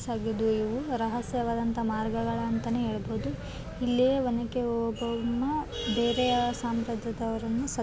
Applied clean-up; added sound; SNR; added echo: none; none; none; none.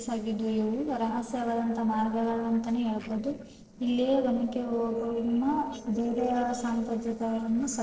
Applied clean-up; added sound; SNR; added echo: neural separator model SepFormer DNS4.